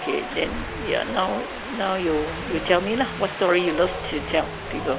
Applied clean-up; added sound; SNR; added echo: none; Wind; 7 dB; none.